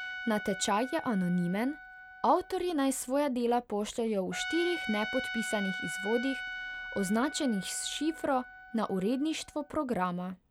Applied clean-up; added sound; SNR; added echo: none; Trumpet; 10 dB; none.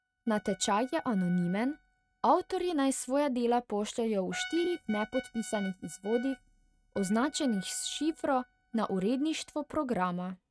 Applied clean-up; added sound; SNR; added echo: neural mask model RNNoise.